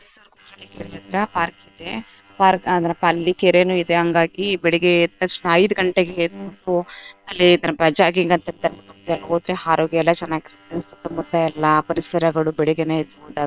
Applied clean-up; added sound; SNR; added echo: neural separator model SepFormer WHAM!.